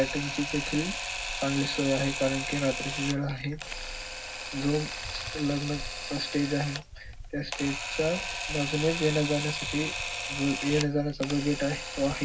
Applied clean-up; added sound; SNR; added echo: none; Camera; 5 dB; reverberation time 0.4 s.